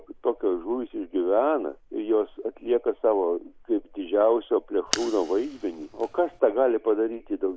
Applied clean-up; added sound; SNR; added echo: none; Fire; 11 dB; none.